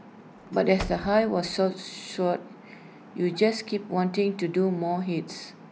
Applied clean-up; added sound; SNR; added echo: none; Slam / Wood; 14 dB; none.